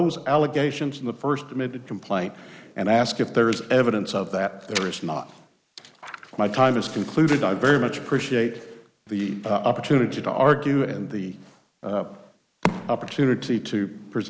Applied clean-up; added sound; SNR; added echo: none; none; none; none.